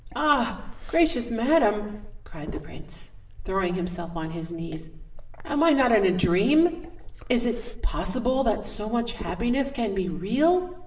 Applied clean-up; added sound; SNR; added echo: none; Liquid; 11 dB; reverberation time 0.8 s.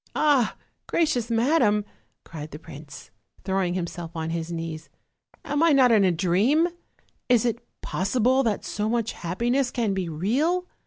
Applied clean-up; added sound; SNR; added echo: none; none; none; none.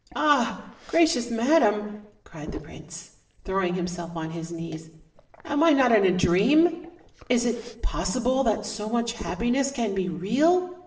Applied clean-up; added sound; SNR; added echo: neural separator model SepFormer DNS4.